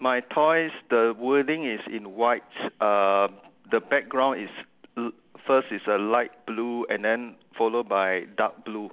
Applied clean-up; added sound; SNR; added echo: none; none; none; none.